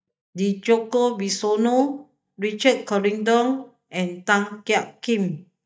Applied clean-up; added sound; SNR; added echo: neural mask model DeepFilterNet 3.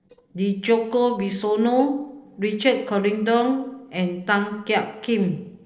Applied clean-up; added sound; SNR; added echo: neural separator model SepFormer DNS4.